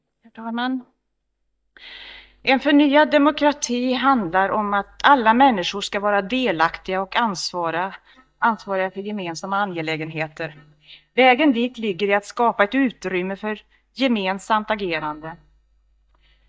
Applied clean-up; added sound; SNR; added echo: neural mask model DeepFilterNet 3.